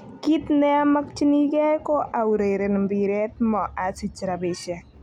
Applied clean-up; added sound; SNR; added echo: none; none; none; none.